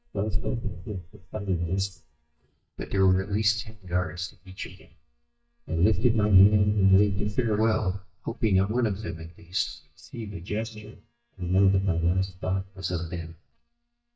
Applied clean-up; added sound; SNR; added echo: neural mask model DeepFilterNet 3.